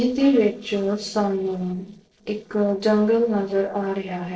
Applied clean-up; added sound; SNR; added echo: neural separator model SepFormer DNS4.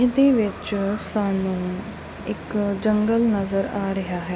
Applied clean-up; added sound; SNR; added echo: none; none; none; none.